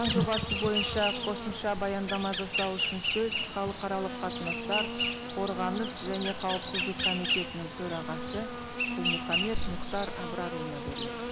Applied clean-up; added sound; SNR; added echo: none; Insect; -1 dB; none.